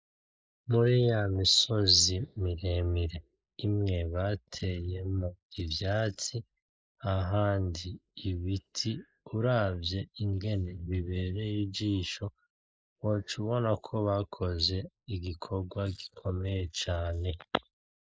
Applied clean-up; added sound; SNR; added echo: neural mask model Resemble Enhance denoiser.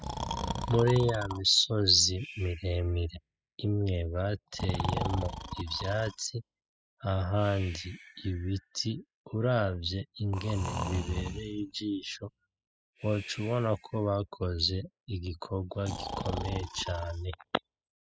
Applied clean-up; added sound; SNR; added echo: classical method spectral subtraction.